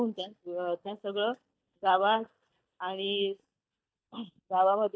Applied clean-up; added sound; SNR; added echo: neural mask model DeepFilterNet 3.